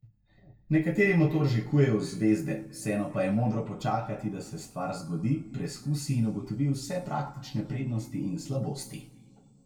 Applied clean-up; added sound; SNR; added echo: none; none; none; reverberation time 1.0 s.